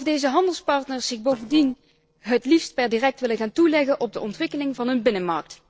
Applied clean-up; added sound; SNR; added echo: neural separator model SepFormer DNS4.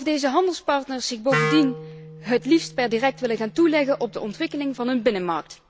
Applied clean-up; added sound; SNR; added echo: none; Wind instrument, woodwind instrument; 10 dB; none.